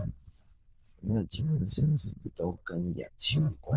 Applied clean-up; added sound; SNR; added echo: neural diffusion model UNIVERSE++.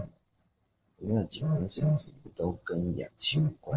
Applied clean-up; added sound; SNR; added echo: neural separator model SepFormer DNS4.